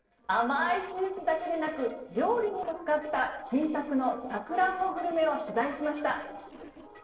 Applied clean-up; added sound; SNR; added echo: neural separator model SepFormer DNS4.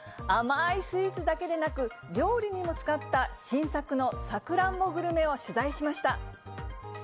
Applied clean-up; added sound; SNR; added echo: none; none; none; none.